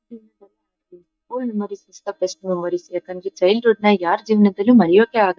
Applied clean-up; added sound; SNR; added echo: neural mask model DeepFilterNet 3.